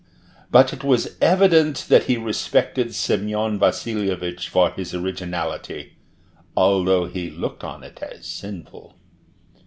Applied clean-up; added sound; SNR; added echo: none; none; none; none.